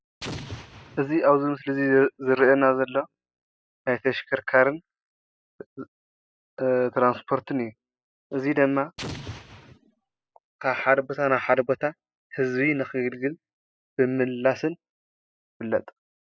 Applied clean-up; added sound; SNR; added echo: classical method spectral subtraction.